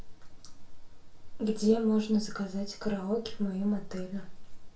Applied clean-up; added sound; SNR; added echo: none; none; none; reverberation time 0.2 s.